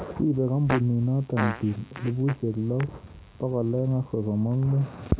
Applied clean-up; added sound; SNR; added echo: none; Fart; 12 dB; none.